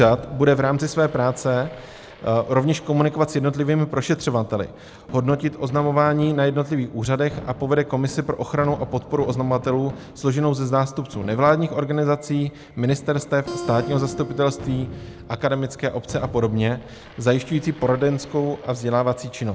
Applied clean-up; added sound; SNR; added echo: none; Acoustic guitar + Fireworks; 17 dB; none.